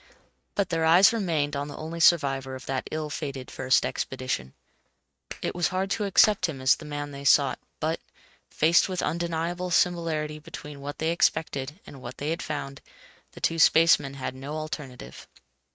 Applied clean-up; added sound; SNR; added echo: neural mask model RNNoise.